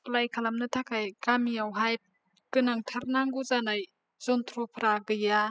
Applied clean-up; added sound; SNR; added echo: classical method spectral subtraction.